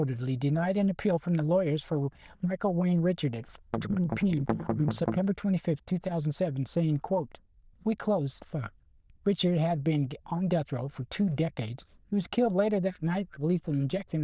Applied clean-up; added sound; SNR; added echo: neural diffusion model UNIVERSE++.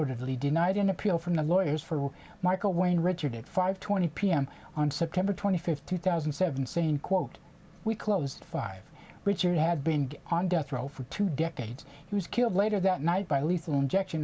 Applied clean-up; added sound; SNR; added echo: none; none; none; none.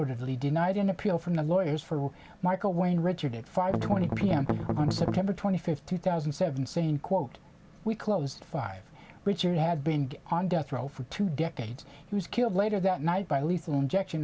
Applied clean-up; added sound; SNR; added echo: none; Strum; 1 dB; none.